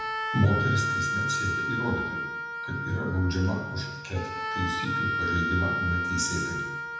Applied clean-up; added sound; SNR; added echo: none; Wind instrument, woodwind instrument; 1 dB; reverberation time 1.0 s.